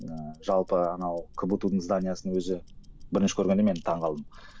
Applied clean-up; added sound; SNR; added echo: none; Tick-tock; 17 dB; none.